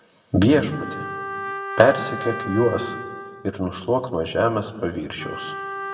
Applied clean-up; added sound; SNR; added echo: none; Trumpet; 10 dB; reverberation time 1.1 s.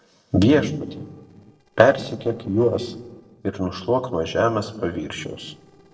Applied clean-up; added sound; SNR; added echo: neural separator model SepFormer DNS4.